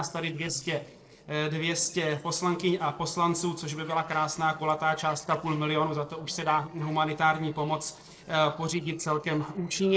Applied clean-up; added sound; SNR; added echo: neural separator model SepFormer DNS4.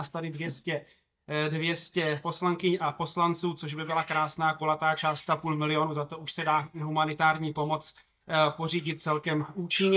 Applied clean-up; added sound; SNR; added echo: neural mask model DeepFilterNet 3.